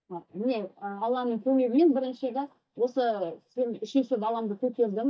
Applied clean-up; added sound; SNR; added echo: neural mask model DeepFilterNet 3.